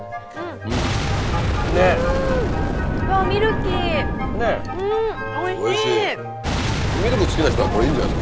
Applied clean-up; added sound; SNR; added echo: none; Boom; 0 dB; none.